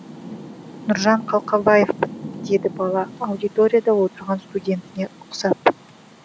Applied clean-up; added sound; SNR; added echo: none; Rain; 16 dB; none.